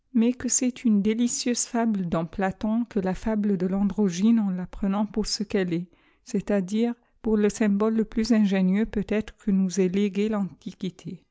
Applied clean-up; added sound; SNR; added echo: none; none; none; none.